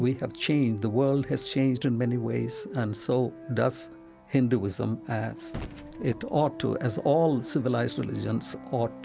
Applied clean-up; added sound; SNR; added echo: none; Gunshot, gunfire; 19 dB; none.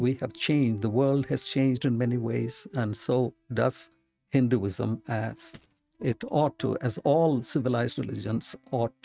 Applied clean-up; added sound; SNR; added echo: neural mask model RNNoise.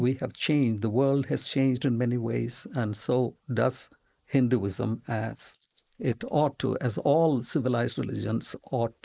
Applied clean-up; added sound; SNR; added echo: neural mask model Resemble Enhance denoiser.